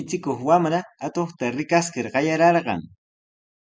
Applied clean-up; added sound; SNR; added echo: none; none; none; none.